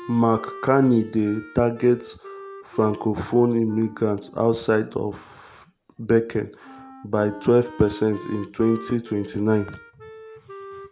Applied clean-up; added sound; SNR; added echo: none; Wind instrument, woodwind instrument; 19 dB; none.